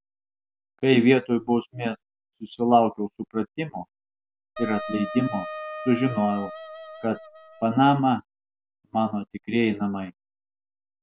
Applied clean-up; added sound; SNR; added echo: none; Wind instrument, woodwind instrument; 11 dB; none.